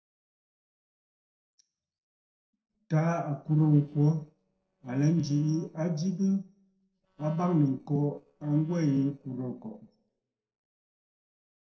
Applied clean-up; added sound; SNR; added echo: neural separator model SepFormer DNS4.